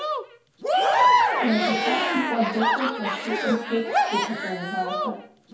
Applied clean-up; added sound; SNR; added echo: none; Crowd / Cheering; -5 dB; reverberation time 0.6 s.